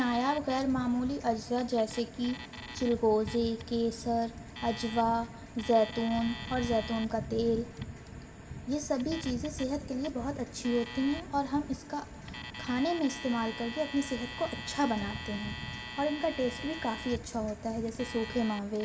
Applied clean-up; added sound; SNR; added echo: none; Alarm; 14 dB; reverberation time 1.8 s.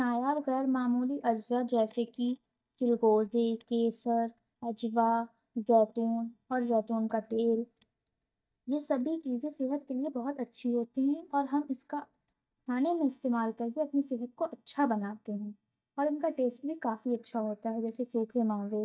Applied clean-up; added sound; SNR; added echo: neural mask model DeepFilterNet 3.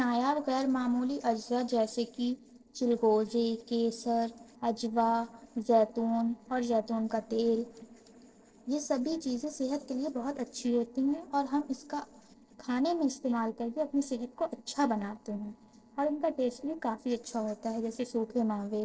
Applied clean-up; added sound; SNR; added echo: neural separator model SepFormer DNS4.